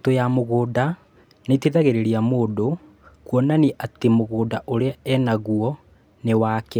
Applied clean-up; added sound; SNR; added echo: none; none; none; none.